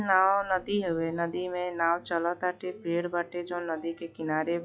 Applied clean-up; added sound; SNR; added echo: classical method log-MMSE.